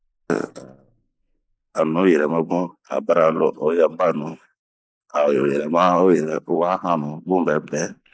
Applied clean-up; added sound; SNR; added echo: neural mask model Resemble Enhance denoiser.